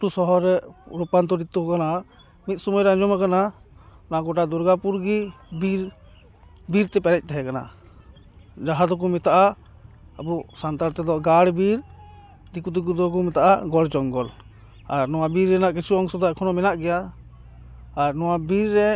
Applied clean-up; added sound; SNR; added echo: none; none; none; none.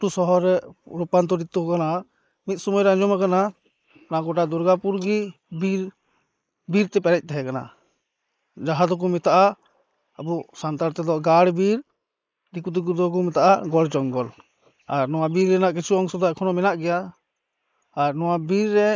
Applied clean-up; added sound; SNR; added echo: neural mask model Resemble Enhance denoiser.